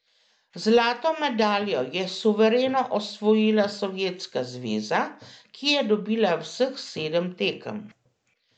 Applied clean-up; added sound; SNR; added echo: none; none; none; none.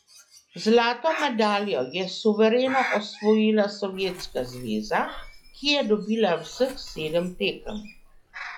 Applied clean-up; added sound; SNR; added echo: classical method log-MMSE.